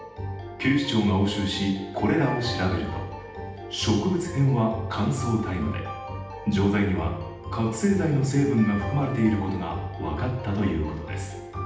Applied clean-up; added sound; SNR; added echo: none; none; none; reverberation time 0.8 s.